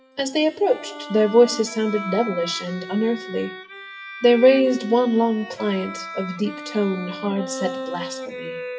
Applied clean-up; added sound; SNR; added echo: classical method WPE with log-MMSE.